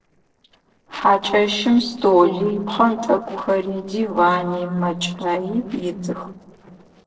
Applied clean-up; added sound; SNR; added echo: neural separator model SepFormer DNS4.